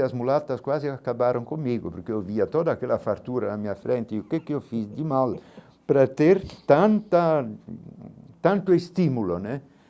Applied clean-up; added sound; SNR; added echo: none; none; none; none.